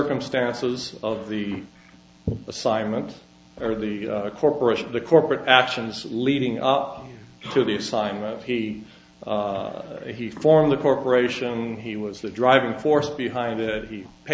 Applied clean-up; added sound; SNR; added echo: none; none; none; none.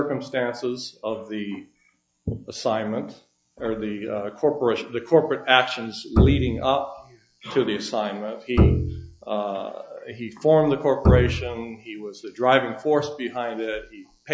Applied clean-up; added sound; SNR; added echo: classical method log-MMSE.